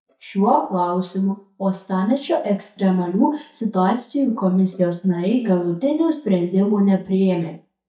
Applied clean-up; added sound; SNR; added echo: neural mask model DeepFilterNet 3.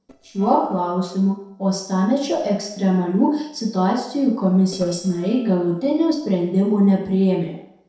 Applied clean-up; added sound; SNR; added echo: neural separator model SepFormer DNS4.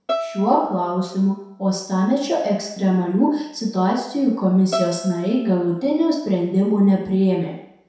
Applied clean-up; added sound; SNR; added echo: none; Bowed string instrument; 13 dB; reverberation time 0.7 s.